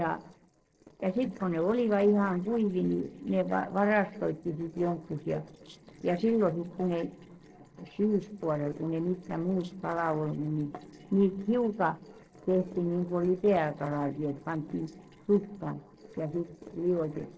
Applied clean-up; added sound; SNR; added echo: neural separator model SepFormer DNS4.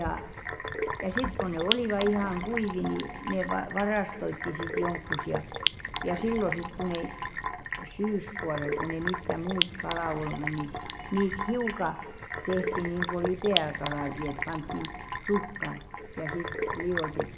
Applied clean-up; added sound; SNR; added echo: none; Sink (filling or washing); 2 dB; reverberation time 1.2 s.